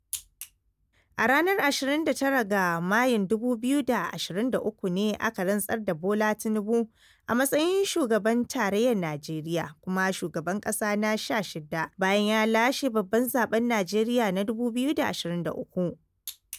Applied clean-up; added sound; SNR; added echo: none; none; none; none.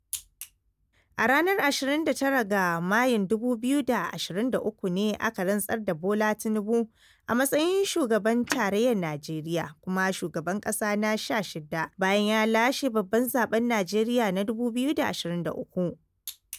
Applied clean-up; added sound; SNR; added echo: none; Telephone; 12 dB; none.